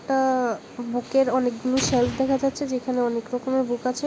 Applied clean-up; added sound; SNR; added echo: none; Explosion; 11 dB; none.